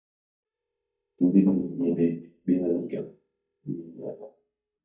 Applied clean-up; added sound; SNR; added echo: neural mask model DeepFilterNet 3.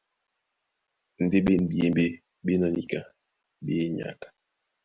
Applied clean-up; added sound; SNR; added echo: none; none; none; none.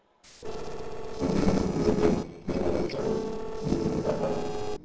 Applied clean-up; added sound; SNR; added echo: neural separator model SepFormer DNS4.